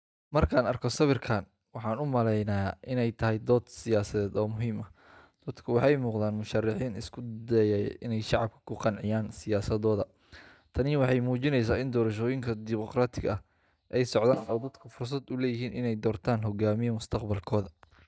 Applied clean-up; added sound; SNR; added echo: neural mask model DeepFilterNet 3.